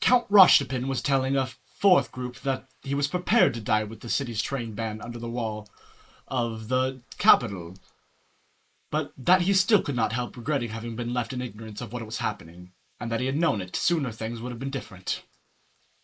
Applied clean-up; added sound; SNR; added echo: neural mask model Resemble Enhance denoiser.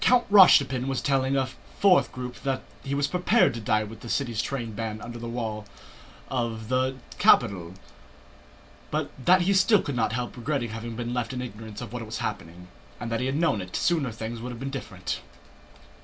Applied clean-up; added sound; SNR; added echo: none; none; none; none.